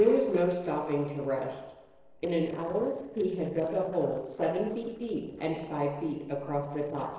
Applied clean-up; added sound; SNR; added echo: neural separator model SepFormer DNS4.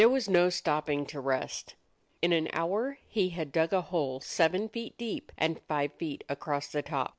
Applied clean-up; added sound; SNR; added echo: none; none; none; none.